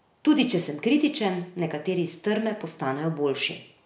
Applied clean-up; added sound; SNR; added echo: none; none; none; none.